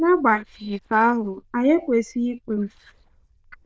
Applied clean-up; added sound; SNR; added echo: neural diffusion model UNIVERSE++.